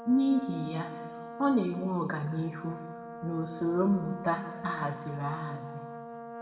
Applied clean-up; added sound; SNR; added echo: none; Brass instrument; 12 dB; reverberation time 1.3 s.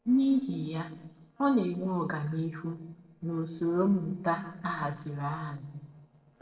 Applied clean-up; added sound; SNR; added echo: neural separator model SepFormer DNS4.